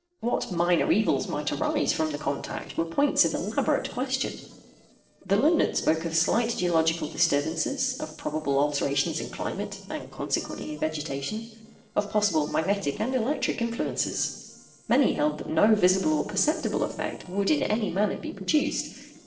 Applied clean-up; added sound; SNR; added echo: neural separator model SepFormer DNS4.